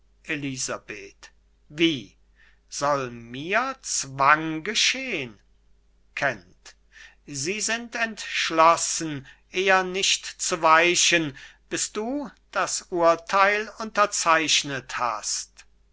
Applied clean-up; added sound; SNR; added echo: none; none; none; none.